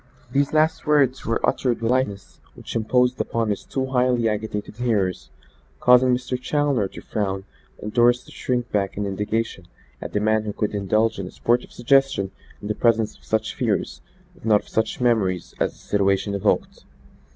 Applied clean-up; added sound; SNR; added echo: none; none; none; none.